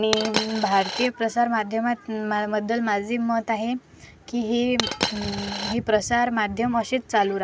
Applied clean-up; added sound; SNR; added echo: none; Coin (dropping); 4 dB; none.